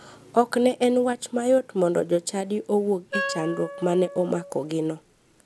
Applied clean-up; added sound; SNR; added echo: none; Wind instrument, woodwind instrument; 11 dB; none.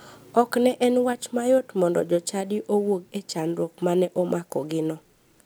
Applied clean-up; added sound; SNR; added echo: none; none; none; none.